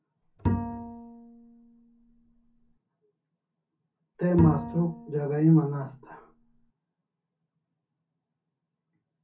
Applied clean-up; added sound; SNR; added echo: none; Bowed string instrument; 5 dB; reverberation time 0.3 s.